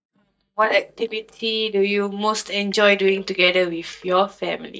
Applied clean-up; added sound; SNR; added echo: neural mask model DeepFilterNet 3.